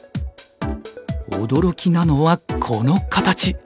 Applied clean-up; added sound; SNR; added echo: none; none; none; none.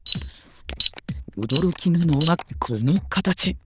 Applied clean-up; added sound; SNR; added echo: neural diffusion model UNIVERSE++.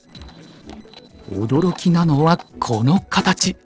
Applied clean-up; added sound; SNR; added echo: neural separator model SepFormer DNS4.